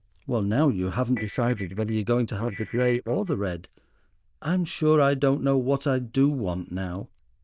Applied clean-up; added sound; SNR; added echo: neural diffusion model UNIVERSE++.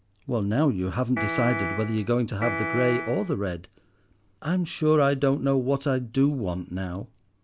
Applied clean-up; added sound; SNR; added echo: none; Piano; 5 dB; none.